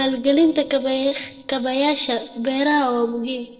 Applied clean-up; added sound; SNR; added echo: neural separator model SepFormer DNS4.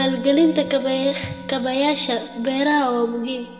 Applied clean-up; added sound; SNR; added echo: none; Musical instrument; 14 dB; reverberation time 1.2 s.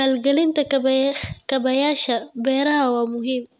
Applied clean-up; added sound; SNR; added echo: none; none; none; none.